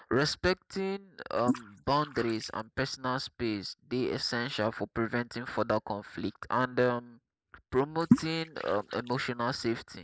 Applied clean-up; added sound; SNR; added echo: neural mask model Resemble Enhance denoiser.